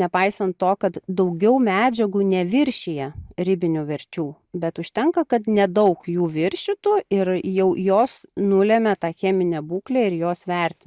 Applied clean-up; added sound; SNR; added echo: none; none; none; none.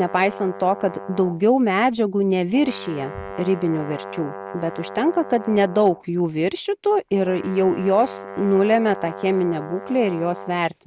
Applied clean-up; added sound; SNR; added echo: none; Brass instrument; 14 dB; none.